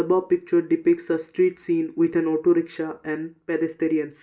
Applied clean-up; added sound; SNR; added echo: none; none; none; reverberation time 0.3 s.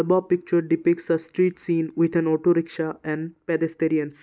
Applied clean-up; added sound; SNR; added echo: none; none; none; none.